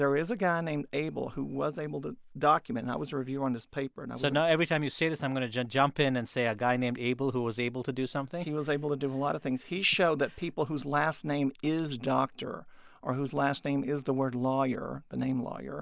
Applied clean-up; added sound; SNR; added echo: none; none; none; none.